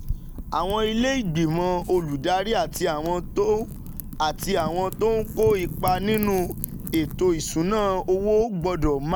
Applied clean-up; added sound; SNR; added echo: none; Wind / Fire; 9 dB; none.